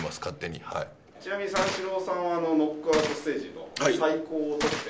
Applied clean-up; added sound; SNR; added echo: none; Gunshot, gunfire; 10 dB; none.